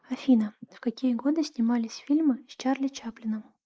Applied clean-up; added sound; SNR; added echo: neural mask model Resemble Enhance denoiser.